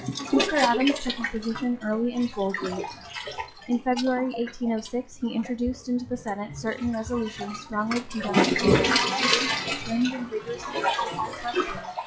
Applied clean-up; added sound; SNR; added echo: classical method log-MMSE.